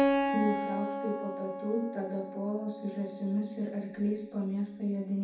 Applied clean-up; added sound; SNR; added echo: none; Keyboard (musical); 2 dB; reverberation time 0.6 s.